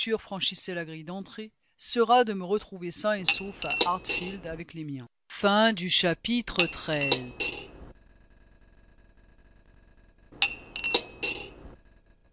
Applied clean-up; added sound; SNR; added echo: none; Cutlery, silverware / Dishes, pots, and pans; -3 dB; none.